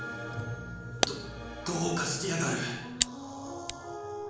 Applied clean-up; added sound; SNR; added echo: none; Camera; 4 dB; reverberation time 1.0 s.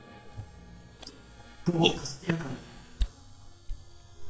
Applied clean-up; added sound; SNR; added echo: neural mask model DeepFilterNet 3.